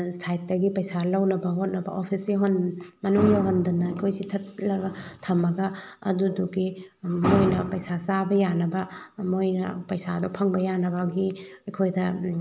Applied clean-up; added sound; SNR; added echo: none; none; none; none.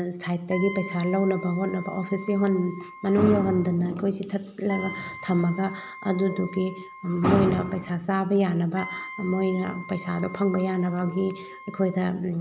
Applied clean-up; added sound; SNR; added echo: none; Wind instrument, woodwind instrument; 16 dB; none.